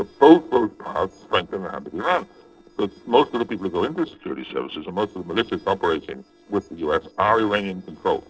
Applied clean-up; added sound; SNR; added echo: neural separator model SepFormer DNS4.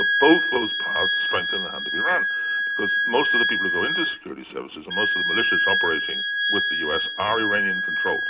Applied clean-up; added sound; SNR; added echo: none; Wind instrument, woodwind instrument; -4 dB; reverberation time 0.3 s.